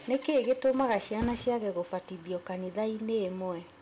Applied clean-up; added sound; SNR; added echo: none; Thump, thud + Engine starting; 17 dB; none.